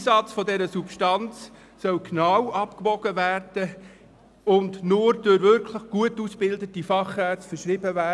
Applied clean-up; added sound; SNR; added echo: none; none; none; none.